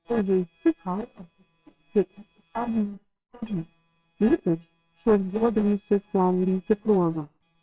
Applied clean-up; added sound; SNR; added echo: neural separator model SepFormer WHAMR!.